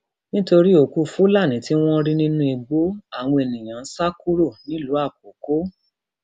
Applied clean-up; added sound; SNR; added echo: none; none; none; none.